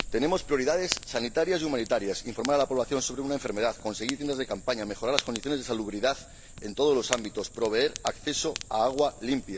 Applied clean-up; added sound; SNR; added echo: none; Fire; 12 dB; none.